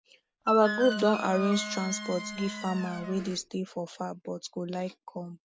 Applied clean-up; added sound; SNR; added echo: none; Squeak + Wind instrument, woodwind instrument; 6 dB; none.